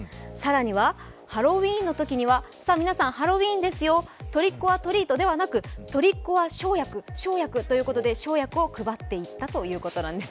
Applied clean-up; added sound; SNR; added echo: none; none; none; none.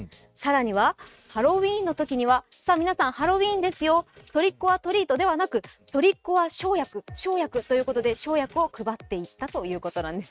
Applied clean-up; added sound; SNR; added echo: neural mask model RNNoise.